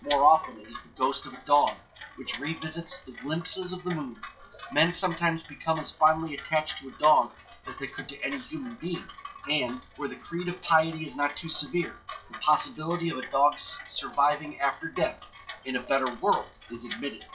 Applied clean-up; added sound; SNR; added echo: classical method WPE with log-MMSE.